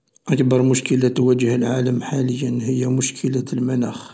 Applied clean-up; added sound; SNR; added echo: none; none; none; none.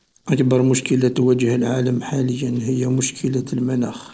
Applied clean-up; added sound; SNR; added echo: neural separator model SepFormer DNS4.